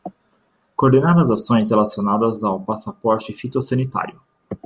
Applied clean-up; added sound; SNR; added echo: none; none; none; none.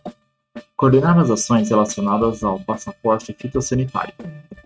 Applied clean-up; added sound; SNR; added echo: neural mask model RNNoise.